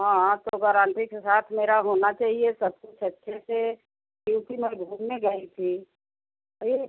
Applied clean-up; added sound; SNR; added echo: none; none; none; none.